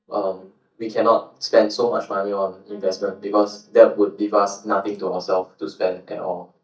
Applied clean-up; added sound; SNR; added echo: neural mask model DeepFilterNet 3.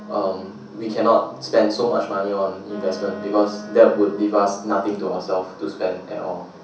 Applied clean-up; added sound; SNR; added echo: none; Wind instrument, woodwind instrument; 18 dB; reverberation time 0.6 s.